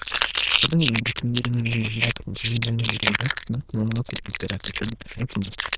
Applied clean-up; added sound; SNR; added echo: neural diffusion model UNIVERSE++.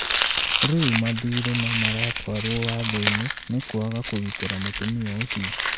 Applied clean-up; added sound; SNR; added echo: none; Domestic sounds, home sounds; 1 dB; none.